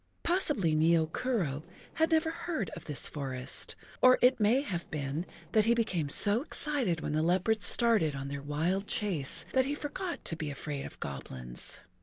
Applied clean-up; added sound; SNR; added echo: neural separator model SepFormer DNS4.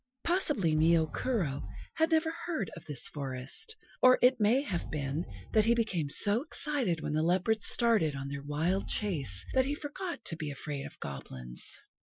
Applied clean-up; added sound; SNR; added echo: classical method Wiener filter.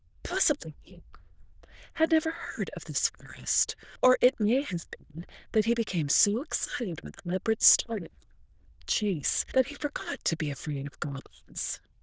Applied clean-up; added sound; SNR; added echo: neural diffusion model UNIVERSE++.